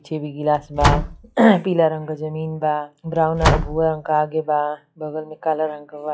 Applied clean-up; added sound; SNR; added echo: classical method log-MMSE.